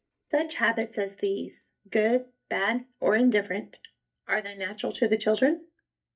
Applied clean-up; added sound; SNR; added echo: neural mask model DeepFilterNet 3.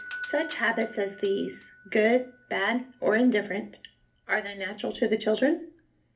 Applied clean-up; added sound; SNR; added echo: none; Doorbell; 19 dB; reverberation time 0.3 s.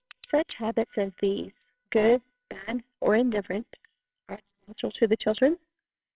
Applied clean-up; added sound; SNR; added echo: neural separator model SepFormer WHAMR!.